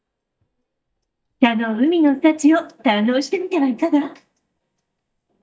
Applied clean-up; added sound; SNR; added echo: neural mask model DeepFilterNet 3.